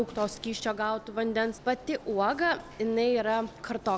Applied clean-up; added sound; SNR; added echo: none; none; none; none.